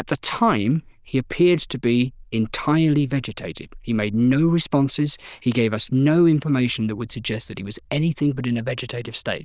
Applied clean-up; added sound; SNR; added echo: neural diffusion model UNIVERSE++.